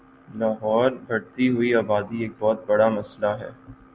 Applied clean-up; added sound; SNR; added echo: none; none; none; none.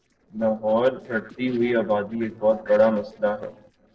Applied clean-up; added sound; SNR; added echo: neural separator model SepFormer DNS4.